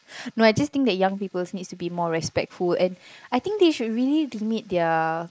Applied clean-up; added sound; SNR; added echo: neural mask model Resemble Enhance denoiser.